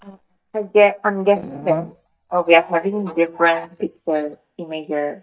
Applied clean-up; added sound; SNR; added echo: neural mask model DeepFilterNet 3.